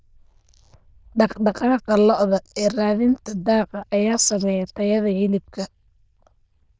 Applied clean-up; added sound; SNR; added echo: neural diffusion model UNIVERSE++.